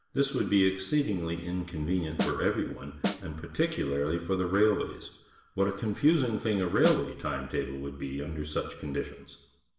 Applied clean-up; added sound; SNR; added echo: none; Snare drum; 5 dB; reverberation time 0.8 s.